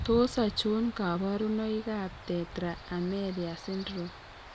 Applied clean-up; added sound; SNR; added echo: none; Stream / Chirp, tweet / Wind; 13 dB; none.